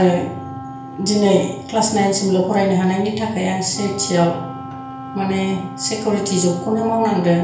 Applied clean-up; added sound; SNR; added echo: none; Wind instrument, woodwind instrument; 15 dB; reverberation time 0.5 s.